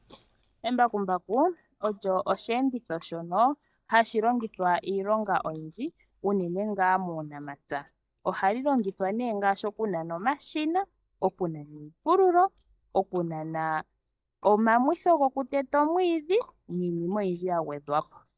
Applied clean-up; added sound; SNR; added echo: neural mask model DeepFilterNet 3.